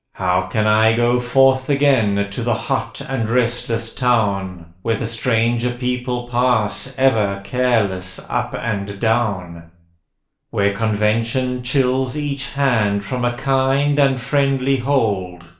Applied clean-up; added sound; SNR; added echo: none; none; none; reverberation time 0.4 s.